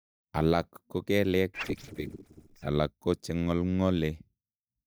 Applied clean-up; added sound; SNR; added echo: neural mask model DeepFilterNet 3.